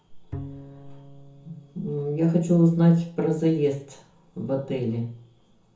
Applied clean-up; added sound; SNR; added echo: none; Bowed string instrument; 18 dB; reverberation time 0.6 s.